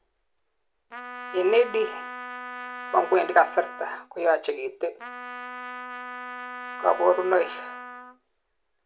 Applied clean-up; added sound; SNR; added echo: none; Trumpet; 11 dB; none.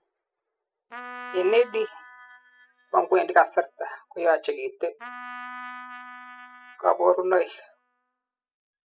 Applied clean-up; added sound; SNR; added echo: classical method spectral subtraction.